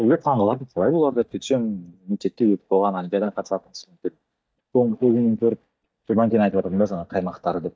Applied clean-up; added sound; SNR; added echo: neural mask model DeepFilterNet 3.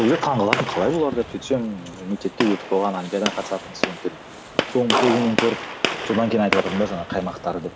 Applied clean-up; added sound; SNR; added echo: none; Gunshot, gunfire; 5 dB; none.